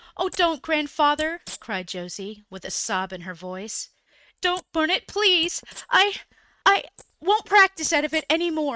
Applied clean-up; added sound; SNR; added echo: neural mask model RNNoise.